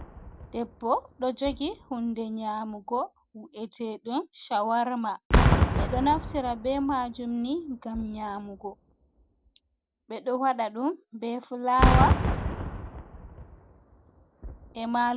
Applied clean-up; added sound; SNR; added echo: none; Boom; 0 dB; none.